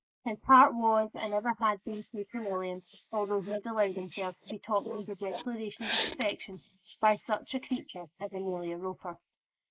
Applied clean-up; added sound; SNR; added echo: neural mask model Resemble Enhance denoiser.